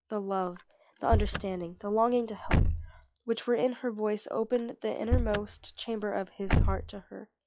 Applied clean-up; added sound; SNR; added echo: classical method log-MMSE.